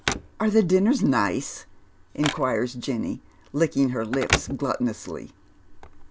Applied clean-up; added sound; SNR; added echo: none; Telephone; 9 dB; none.